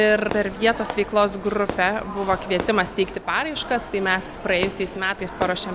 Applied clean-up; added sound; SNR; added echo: none; Fireworks; 14 dB; none.